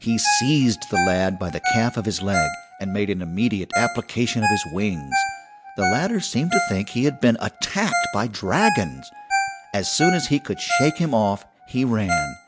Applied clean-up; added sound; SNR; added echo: none; Ringtone; 4 dB; none.